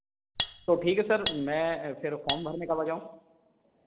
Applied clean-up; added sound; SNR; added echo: none; Cutlery, silverware; 6 dB; none.